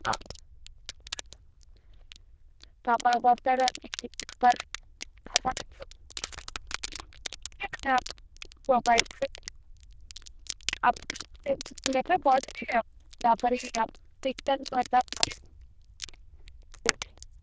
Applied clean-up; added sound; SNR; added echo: neural diffusion model UNIVERSE++.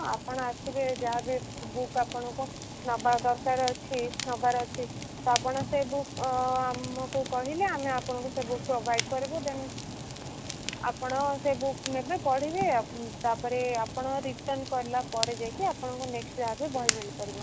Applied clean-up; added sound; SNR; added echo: none; Fire; 7 dB; none.